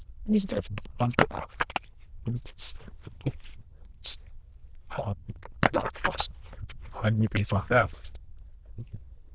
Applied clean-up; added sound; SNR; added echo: neural diffusion model UNIVERSE++.